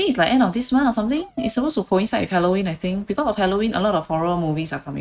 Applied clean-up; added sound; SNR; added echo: neural mask model RNNoise.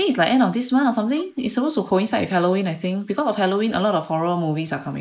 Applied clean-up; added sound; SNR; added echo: neural mask model Resemble Enhance denoiser.